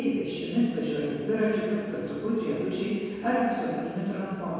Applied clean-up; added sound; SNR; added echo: none; none; none; reverberation time 1.9 s.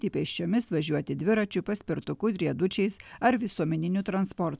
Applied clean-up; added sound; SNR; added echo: none; none; none; none.